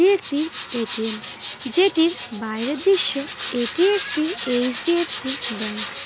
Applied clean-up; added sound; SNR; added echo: none; none; none; none.